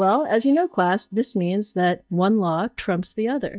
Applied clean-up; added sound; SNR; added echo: neural mask model DeepFilterNet 3.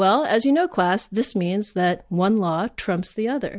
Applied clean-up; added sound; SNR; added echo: none; none; none; none.